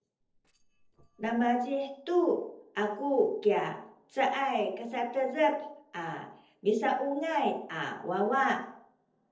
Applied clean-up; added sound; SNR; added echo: neural separator model SepFormer DNS4.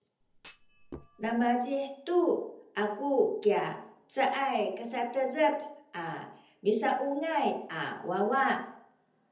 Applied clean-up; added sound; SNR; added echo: none; Thump, thud; 19 dB; reverberation time 0.7 s.